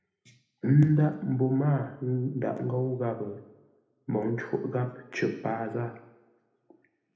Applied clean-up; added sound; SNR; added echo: none; none; none; reverberation time 0.8 s.